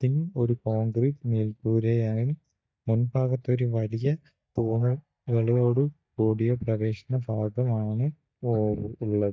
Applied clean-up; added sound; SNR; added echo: neural mask model DeepFilterNet 3.